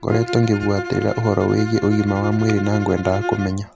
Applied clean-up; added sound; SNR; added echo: none; Bowed string instrument; 9 dB; none.